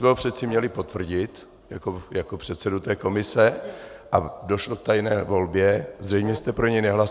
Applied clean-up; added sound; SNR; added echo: none; Wind instrument, woodwind instrument; 17 dB; none.